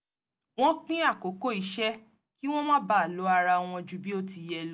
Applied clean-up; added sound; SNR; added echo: none; none; none; none.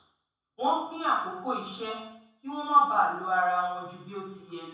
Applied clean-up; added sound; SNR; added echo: none; none; none; reverberation time 0.7 s.